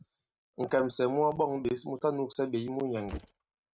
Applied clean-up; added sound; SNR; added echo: neural mask model RNNoise.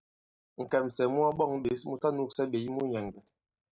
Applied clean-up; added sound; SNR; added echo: neural mask model DeepFilterNet 3.